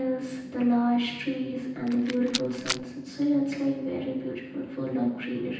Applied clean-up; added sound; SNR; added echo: none; Rattle; 7 dB; reverberation time 0.9 s.